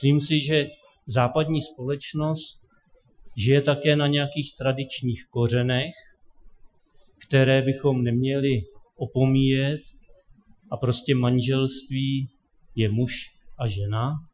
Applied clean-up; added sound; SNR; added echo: classical method Wiener filter.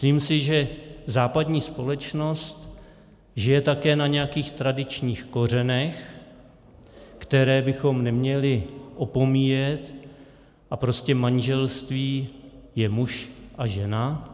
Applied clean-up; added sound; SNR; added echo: none; none; none; none.